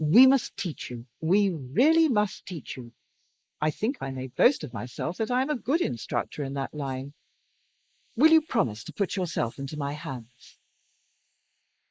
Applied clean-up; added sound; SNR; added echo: neural mask model Resemble Enhance denoiser.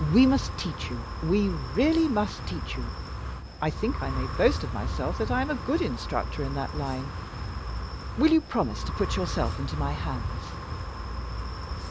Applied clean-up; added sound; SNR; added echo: none; Wind; 4 dB; none.